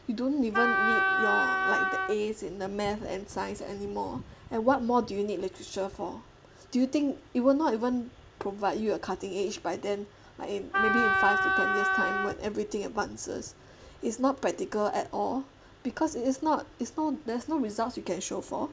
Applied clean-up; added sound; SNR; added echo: none; Wind instrument, woodwind instrument; -4 dB; none.